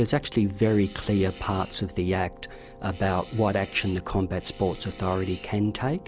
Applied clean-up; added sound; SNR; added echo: none; Fart + Keyboard (musical); 20 dB; none.